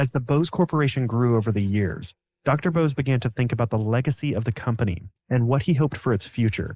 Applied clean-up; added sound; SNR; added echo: neural mask model Resemble Enhance denoiser.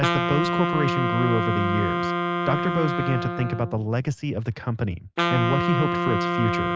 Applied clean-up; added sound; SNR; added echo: none; Wind instrument, woodwind instrument; 0 dB; none.